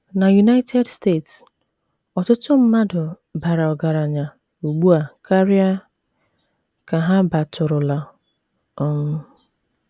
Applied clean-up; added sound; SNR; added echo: none; none; none; none.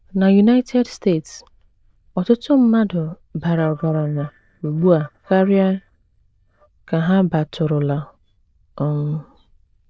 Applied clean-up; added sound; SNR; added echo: neural diffusion model UNIVERSE++.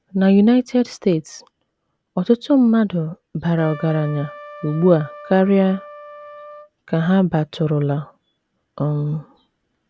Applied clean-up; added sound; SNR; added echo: none; Trumpet; 18 dB; none.